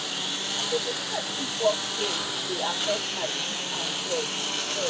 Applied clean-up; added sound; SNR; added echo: none; Engine; -4 dB; reverberation time 0.4 s.